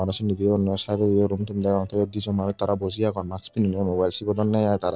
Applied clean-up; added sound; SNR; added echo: neural separator model SepFormer DNS4.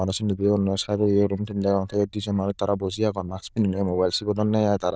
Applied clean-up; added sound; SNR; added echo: neural diffusion model UNIVERSE++.